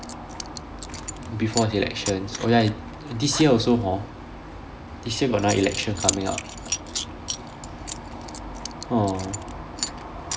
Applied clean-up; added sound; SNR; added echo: none; Coin (dropping) / Zipper (clothing); 10 dB; none.